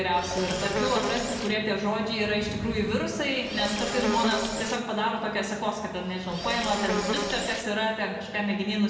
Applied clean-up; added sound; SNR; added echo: none; Insect; 3 dB; reverberation time 1.2 s.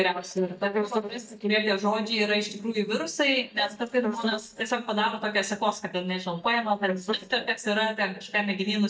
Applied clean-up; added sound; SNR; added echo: neural mask model DeepFilterNet 3.